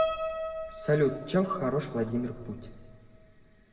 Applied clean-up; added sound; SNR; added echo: none; Piano; 6 dB; reverberation time 1.3 s.